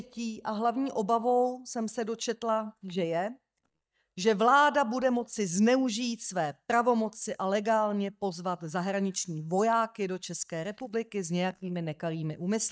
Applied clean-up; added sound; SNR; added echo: neural mask model DeepFilterNet 3.